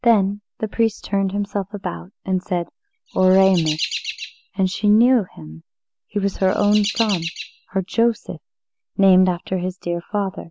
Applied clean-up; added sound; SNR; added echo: none; Chirp, tweet; 11 dB; none.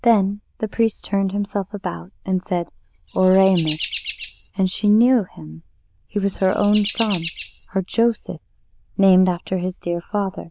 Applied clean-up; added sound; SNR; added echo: neural diffusion model UNIVERSE++.